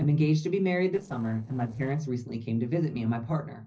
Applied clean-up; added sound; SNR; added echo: neural separator model SepFormer DNS4.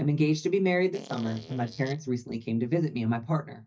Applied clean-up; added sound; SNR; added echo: neural mask model DeepFilterNet 3.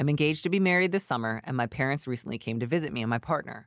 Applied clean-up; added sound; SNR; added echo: none; none; none; none.